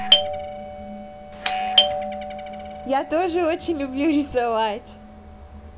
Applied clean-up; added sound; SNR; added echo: none; Doorbell; 0 dB; none.